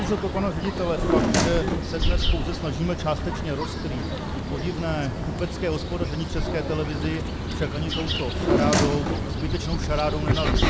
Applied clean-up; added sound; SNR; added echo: none; Bird vocalization, bird call, bird song + Drawer open or close; -4 dB; none.